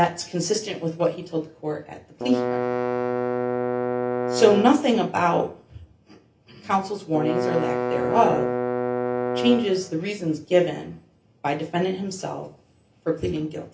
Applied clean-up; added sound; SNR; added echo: none; Bowed string instrument; 1 dB; reverberation time 0.3 s.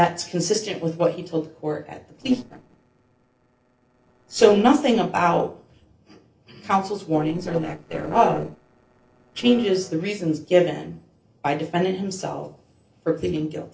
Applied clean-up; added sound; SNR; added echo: neural separator model SepFormer DNS4.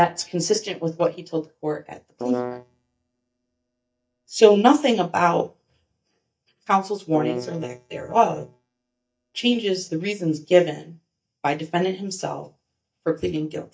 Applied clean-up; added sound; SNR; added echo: neural mask model DeepFilterNet 3.